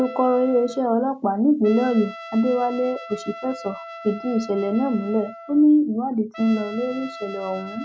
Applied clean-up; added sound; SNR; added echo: none; Trumpet; 16 dB; none.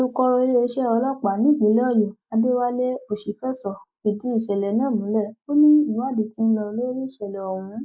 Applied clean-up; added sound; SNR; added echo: neural mask model Resemble Enhance denoiser.